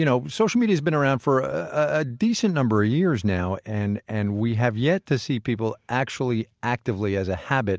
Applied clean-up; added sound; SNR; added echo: none; none; none; none.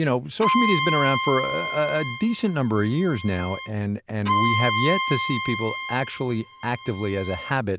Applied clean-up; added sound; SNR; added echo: none; Bowed string instrument; 3 dB; none.